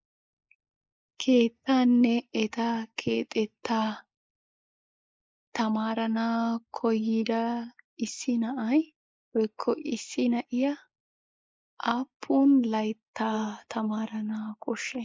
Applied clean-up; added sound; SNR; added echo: neural mask model Resemble Enhance denoiser.